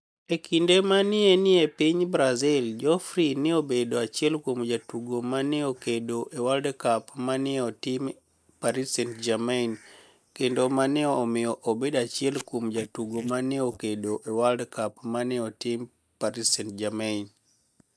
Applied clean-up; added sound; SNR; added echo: neural mask model DeepFilterNet 3.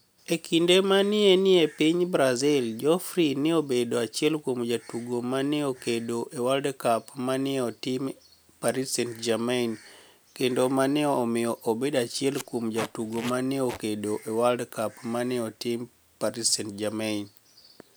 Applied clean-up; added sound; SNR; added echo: none; Packing tape, duct tape; 15 dB; none.